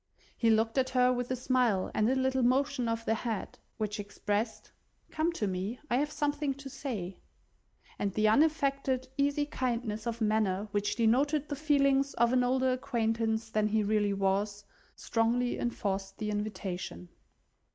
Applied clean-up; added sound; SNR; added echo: none; none; none; none.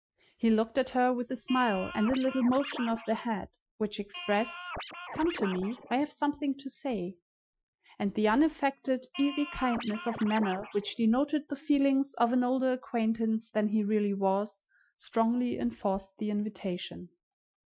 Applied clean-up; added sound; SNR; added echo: classical method Wiener filter.